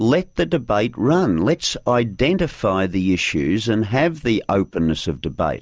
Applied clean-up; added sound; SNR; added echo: none; none; none; none.